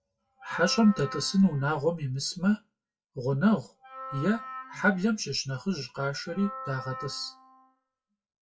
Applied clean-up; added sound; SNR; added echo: classical method WPE with log-MMSE.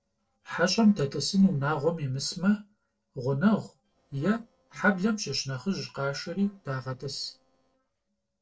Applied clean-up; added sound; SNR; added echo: neural separator model SepFormer DNS4.